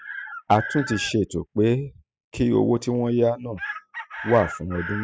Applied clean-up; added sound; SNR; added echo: classical method spectral subtraction.